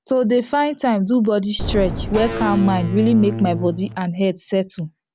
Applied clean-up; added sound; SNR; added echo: none; Boom + Electric guitar / Bass guitar; 6 dB; none.